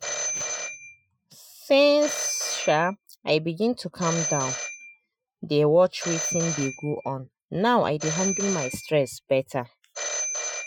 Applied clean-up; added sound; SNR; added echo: classical method Wiener filter.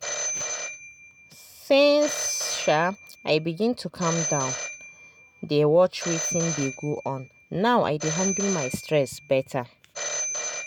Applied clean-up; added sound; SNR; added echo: none; Telephone; 8 dB; none.